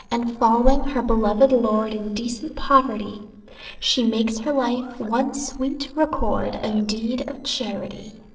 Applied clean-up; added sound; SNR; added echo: neural separator model SepFormer DNS4.